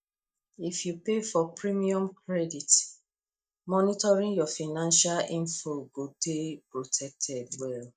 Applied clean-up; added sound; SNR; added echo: neural mask model DeepFilterNet 3.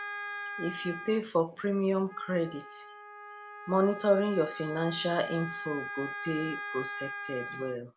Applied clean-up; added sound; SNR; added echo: none; Wind instrument, woodwind instrument; 11 dB; none.